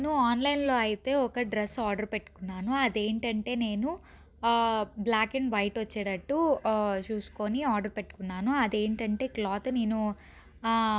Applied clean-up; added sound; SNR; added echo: none; none; none; none.